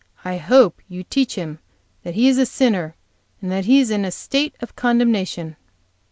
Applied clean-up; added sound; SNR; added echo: none; none; none; none.